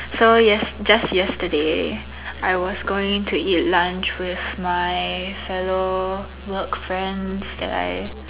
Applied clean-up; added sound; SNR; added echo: none; Musical instrument; 16 dB; none.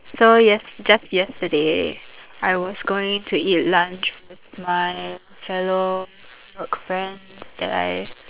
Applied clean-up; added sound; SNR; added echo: neural separator model SepFormer WHAM!.